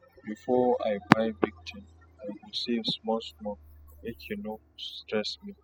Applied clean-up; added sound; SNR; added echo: classical method spectral subtraction.